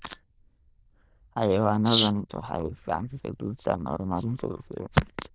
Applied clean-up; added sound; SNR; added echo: neural diffusion model UNIVERSE++.